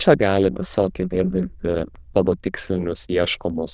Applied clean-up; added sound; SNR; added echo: neural diffusion model UNIVERSE++.